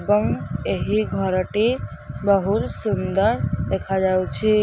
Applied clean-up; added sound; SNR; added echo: none; none; none; none.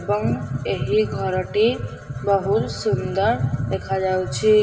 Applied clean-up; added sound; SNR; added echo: none; none; none; reverberation time 1.7 s.